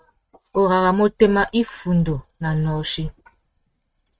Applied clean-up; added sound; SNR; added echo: neural mask model RNNoise.